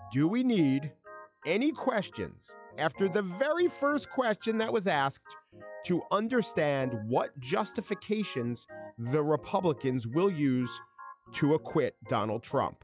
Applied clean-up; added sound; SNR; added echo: classical method log-MMSE.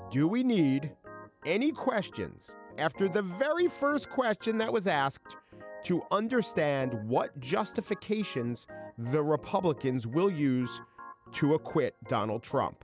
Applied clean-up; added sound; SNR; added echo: none; Organ; 18 dB; none.